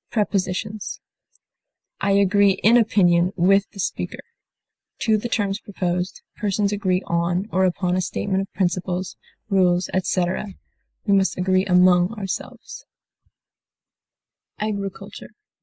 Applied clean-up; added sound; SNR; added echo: neural mask model Resemble Enhance denoiser.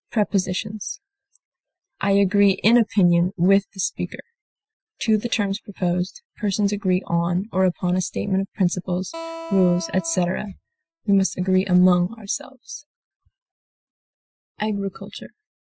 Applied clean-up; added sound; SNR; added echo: classical method Wiener filter.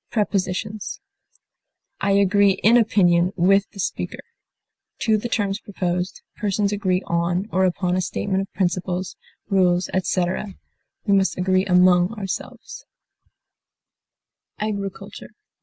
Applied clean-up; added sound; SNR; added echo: none; none; none; none.